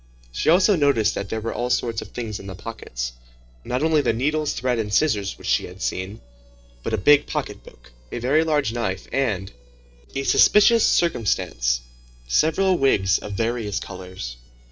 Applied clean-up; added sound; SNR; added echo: neural separator model SepFormer DNS4.